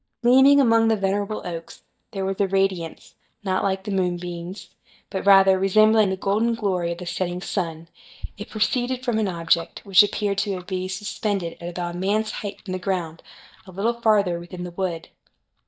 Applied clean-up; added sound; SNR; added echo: neural mask model DeepFilterNet 3.